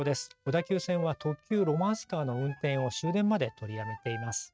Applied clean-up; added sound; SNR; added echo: neural mask model RNNoise.